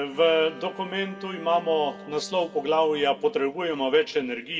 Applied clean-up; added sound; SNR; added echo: none; Bowed string instrument; 19 dB; reverberation time 1.1 s.